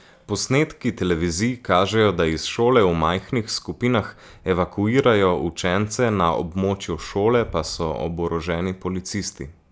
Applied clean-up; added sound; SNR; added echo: none; none; none; none.